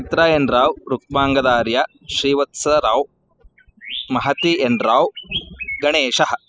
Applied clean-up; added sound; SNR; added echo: classical method spectral subtraction.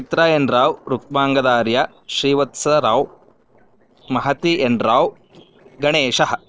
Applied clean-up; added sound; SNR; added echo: neural separator model SepFormer DNS4.